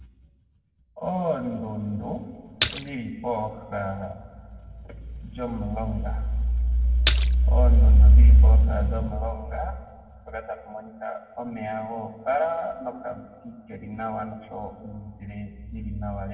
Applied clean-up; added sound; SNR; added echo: none; Splash, splatter; 8 dB; reverberation time 1.9 s.